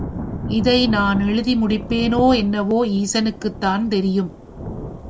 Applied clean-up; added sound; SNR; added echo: none; Thunder / Rain; 10 dB; none.